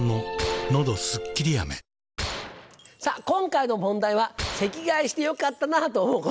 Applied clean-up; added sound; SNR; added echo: none; Gunshot, gunfire; 12 dB; none.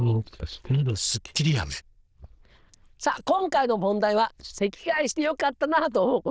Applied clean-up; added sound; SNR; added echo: neural diffusion model UNIVERSE++.